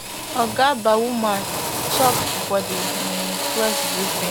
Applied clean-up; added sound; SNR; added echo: none; Drill; 2 dB; none.